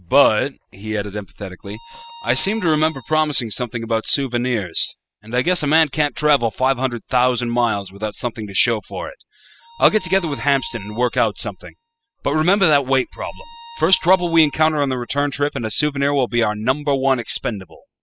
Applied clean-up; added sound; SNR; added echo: classical method spectral subtraction.